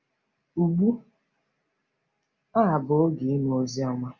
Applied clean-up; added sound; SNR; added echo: none; none; none; none.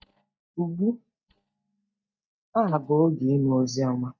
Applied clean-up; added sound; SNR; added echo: neural mask model DeepFilterNet 3.